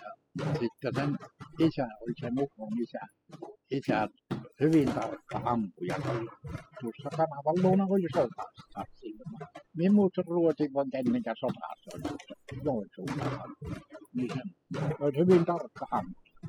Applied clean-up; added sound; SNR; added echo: classical method spectral subtraction.